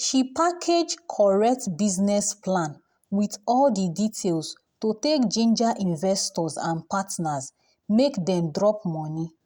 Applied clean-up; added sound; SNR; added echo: none; none; none; none.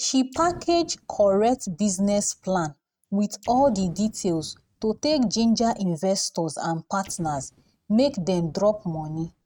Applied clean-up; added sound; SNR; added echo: neural mask model RNNoise.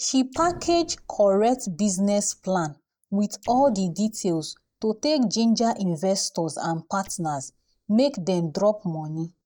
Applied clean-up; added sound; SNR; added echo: neural mask model DeepFilterNet 3.